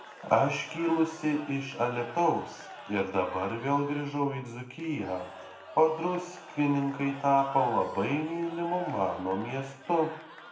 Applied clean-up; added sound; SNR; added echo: none; Crowd / Cheering; 17 dB; reverberation time 0.6 s.